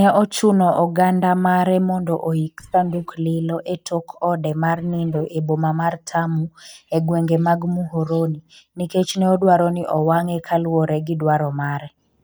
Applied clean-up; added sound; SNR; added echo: neural mask model DeepFilterNet 3.